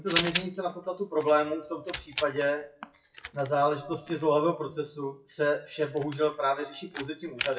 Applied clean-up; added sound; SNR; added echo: classical method WPE with log-MMSE.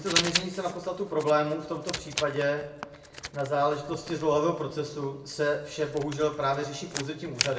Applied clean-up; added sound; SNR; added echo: none; Writing; 8 dB; reverberation time 0.7 s.